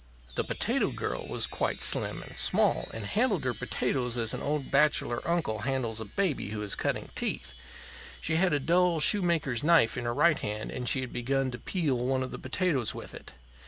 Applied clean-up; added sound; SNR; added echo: none; Chime; 16 dB; none.